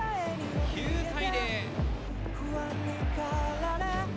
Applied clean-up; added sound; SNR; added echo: none; none; none; none.